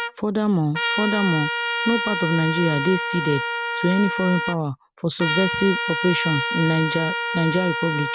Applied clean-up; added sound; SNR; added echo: none; Trumpet; 3 dB; none.